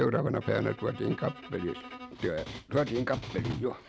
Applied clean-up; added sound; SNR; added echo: none; Bowed string instrument; 17 dB; none.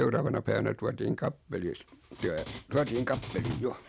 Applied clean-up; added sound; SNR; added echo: none; none; none; none.